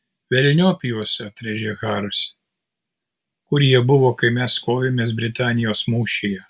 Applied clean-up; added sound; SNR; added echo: none; none; none; none.